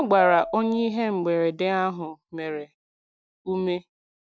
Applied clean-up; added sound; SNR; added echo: none; Marimba, xylophone; 13 dB; none.